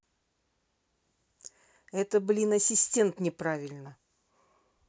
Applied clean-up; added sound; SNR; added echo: none; none; none; none.